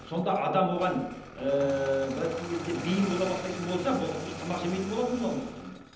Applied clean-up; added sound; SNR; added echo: none; Engine starting; 11 dB; reverberation time 0.9 s.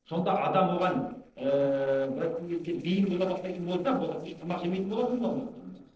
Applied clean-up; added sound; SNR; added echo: neural separator model SepFormer DNS4.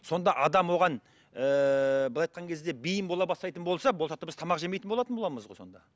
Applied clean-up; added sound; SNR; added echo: none; none; none; none.